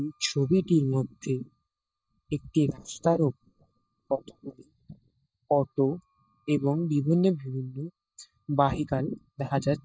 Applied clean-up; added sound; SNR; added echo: neural mask model DeepFilterNet 3.